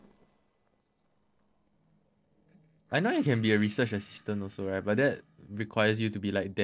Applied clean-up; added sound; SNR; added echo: neural separator model SepFormer DNS4.